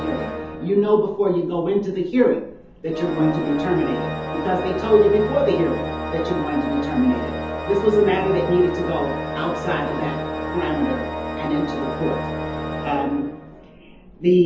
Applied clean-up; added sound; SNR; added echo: none; Organ; 7 dB; reverberation time 0.5 s.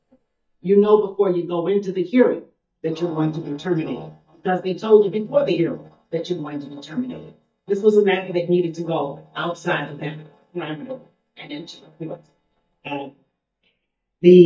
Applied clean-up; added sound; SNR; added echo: neural mask model DeepFilterNet 3.